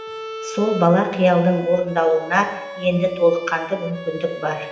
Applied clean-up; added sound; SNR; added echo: none; Bowed string instrument; 14 dB; reverberation time 0.8 s.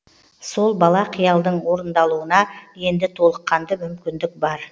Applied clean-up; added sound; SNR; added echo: none; none; none; none.